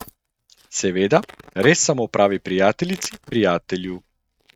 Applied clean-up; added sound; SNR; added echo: neural mask model RNNoise.